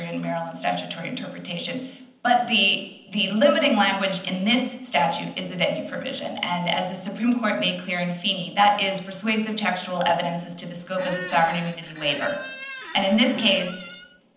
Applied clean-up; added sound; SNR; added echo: none; Squeak; 13 dB; reverberation time 0.8 s.